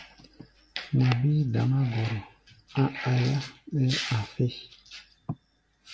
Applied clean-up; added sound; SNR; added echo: none; none; none; none.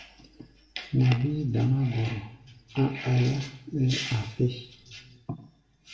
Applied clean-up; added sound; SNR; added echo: none; none; none; reverberation time 1.2 s.